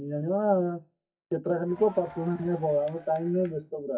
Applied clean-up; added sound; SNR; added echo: classical method WPE with log-MMSE.